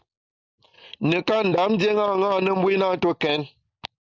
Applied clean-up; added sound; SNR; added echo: none; none; none; none.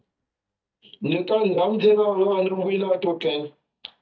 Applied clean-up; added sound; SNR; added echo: neural mask model DeepFilterNet 3.